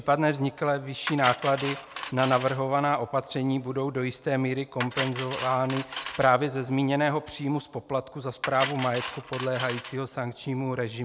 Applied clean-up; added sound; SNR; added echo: none; Cutlery, silverware; 11 dB; none.